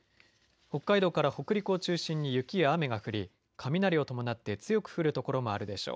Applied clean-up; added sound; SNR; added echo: none; none; none; none.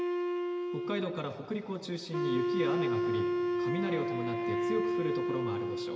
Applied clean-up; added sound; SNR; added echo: none; Wind instrument, woodwind instrument; -5 dB; reverberation time 2.3 s.